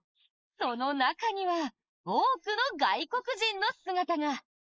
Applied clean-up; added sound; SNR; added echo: neural mask model Resemble Enhance denoiser.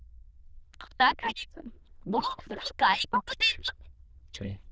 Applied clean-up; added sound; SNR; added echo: neural diffusion model UNIVERSE++.